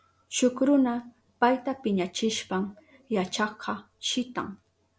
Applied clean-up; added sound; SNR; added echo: none; none; none; none.